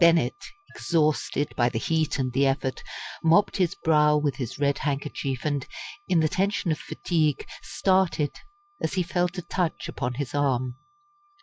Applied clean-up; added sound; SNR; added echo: classical method log-MMSE.